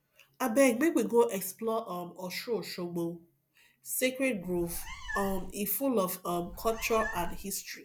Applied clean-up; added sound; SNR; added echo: none; Meow; 9 dB; none.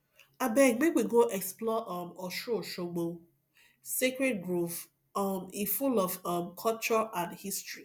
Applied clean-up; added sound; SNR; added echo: none; none; none; none.